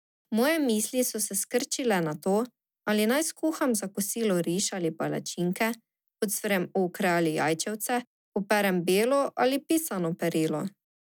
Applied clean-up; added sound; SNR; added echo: none; none; none; none.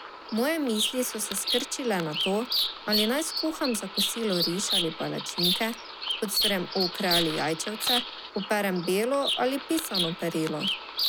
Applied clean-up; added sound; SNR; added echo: none; Bird vocalization, bird call, bird song; 2 dB; none.